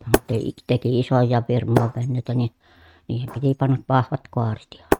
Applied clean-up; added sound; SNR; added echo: neural mask model RNNoise.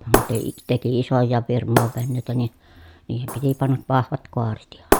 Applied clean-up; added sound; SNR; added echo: none; Shatter; 4 dB; none.